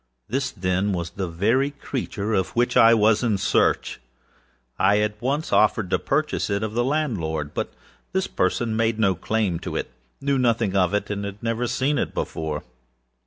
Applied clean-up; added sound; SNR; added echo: none; none; none; none.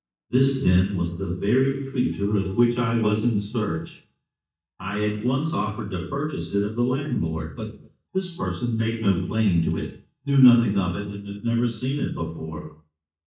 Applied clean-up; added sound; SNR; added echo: neural mask model DeepFilterNet 3.